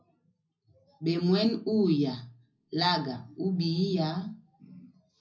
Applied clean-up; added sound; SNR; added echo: none; none; none; reverberation time 0.4 s.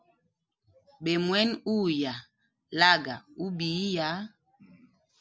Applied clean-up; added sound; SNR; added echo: none; none; none; none.